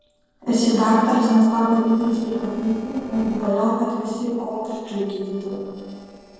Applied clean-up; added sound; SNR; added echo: neural separator model SepFormer DNS4.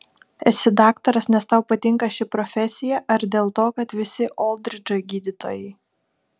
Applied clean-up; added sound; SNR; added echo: none; none; none; none.